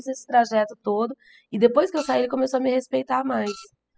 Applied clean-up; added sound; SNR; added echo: classical method spectral subtraction.